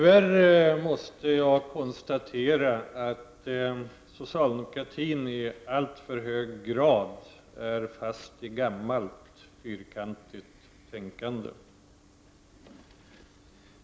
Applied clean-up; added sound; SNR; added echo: none; none; none; none.